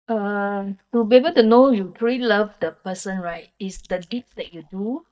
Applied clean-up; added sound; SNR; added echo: neural mask model DeepFilterNet 3.